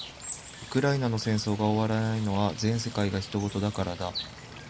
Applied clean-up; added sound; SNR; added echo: none; Water / Bird; 13 dB; none.